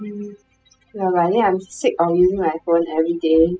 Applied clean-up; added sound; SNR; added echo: classical method spectral subtraction.